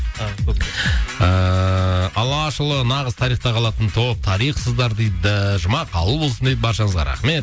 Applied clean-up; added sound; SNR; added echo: none; none; none; none.